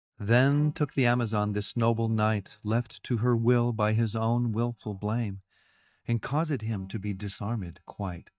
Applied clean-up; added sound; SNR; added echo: neural mask model DeepFilterNet 3.